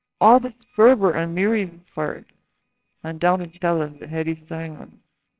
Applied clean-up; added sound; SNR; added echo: neural separator model SepFormer WHAMR!.